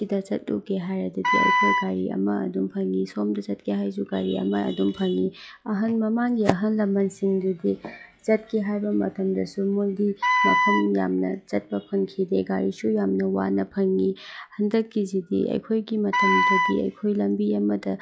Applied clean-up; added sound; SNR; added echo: classical method log-MMSE.